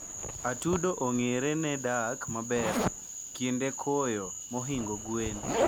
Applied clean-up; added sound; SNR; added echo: none; Frog + Zipper (clothing); 4 dB; none.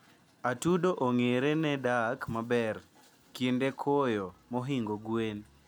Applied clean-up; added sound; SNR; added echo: none; none; none; none.